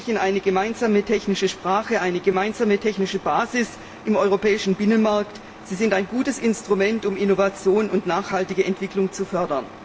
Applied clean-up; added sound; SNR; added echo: none; Truck; 19 dB; reverberation time 1.7 s.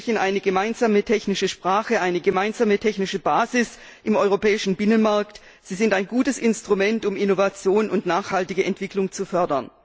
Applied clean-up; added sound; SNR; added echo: none; none; none; none.